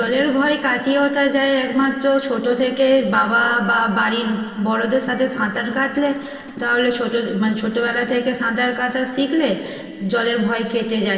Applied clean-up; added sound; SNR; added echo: neural separator model SepFormer DNS4.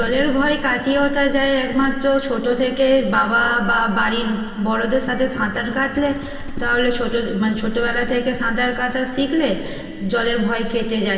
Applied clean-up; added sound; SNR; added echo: none; Livestock, farm animals, working animals; 10 dB; reverberation time 2.5 s.